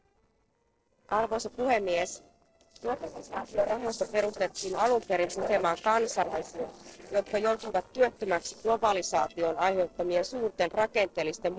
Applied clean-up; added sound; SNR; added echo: neural separator model SepFormer DNS4.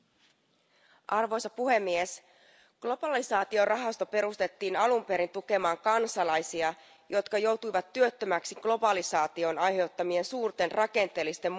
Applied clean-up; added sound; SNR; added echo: none; none; none; none.